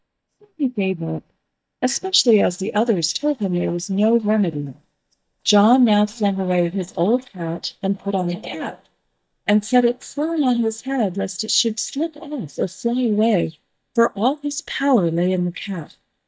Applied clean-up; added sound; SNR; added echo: neural mask model DeepFilterNet 3.